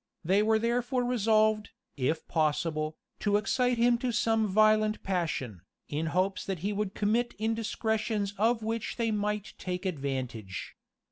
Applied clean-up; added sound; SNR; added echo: none; none; none; none.